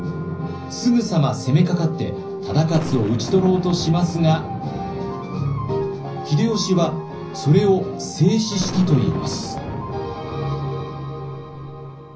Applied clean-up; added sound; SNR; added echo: none; Boom; 14 dB; reverberation time 0.5 s.